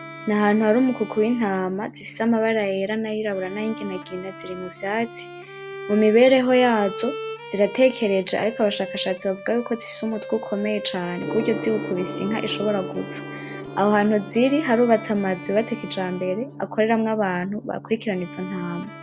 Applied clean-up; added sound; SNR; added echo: none; Bowed string instrument + Gong; 12 dB; none.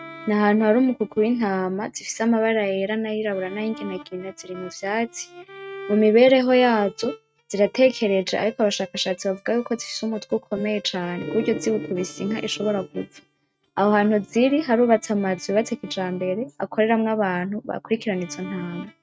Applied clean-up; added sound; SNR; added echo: neural mask model RNNoise.